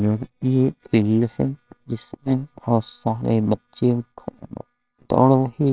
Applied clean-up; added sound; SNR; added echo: neural separator model SepFormer WHAMR!.